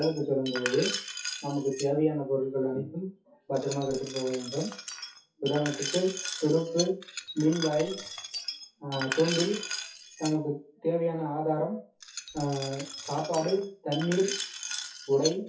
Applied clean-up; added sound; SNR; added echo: classical method WPE with log-MMSE.